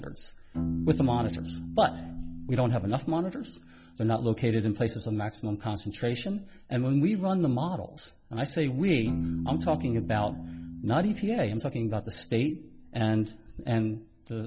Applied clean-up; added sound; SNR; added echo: none; Piano; 10 dB; none.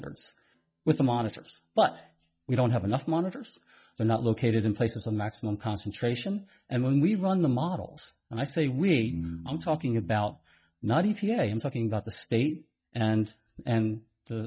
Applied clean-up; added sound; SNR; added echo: neural mask model DeepFilterNet 3.